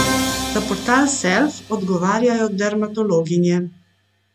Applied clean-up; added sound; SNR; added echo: none; Musical instrument; 8 dB; none.